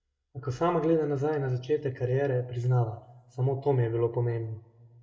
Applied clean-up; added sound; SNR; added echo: none; none; none; reverberation time 0.8 s.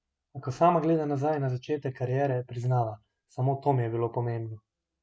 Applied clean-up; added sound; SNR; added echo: none; none; none; none.